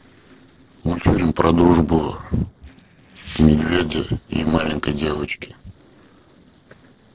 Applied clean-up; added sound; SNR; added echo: neural separator model SepFormer DNS4.